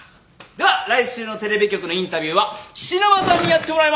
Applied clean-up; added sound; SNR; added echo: none; none; none; none.